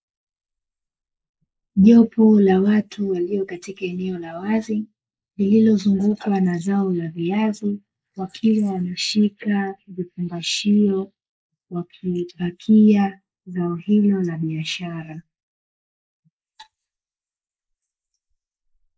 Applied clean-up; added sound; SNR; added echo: neural mask model Resemble Enhance denoiser.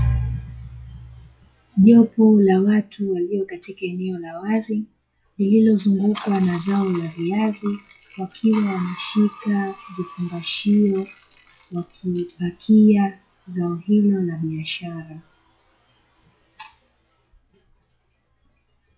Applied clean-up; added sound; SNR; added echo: classical method log-MMSE.